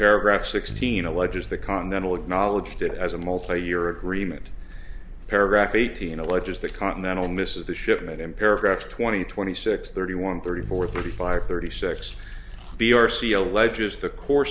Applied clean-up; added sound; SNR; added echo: none; Bass guitar; 18 dB; none.